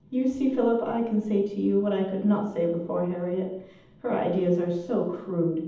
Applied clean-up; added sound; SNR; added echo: none; none; none; reverberation time 0.8 s.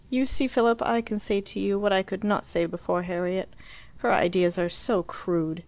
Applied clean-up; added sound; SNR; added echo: none; none; none; none.